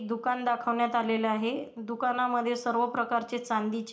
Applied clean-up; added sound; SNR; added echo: none; none; none; reverberation time 0.4 s.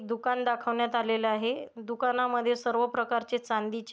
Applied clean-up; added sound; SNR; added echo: none; none; none; none.